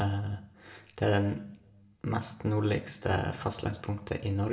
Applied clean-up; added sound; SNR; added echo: none; none; none; reverberation time 0.5 s.